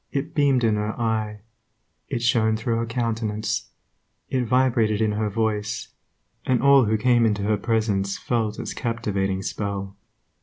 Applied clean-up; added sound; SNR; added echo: none; none; none; none.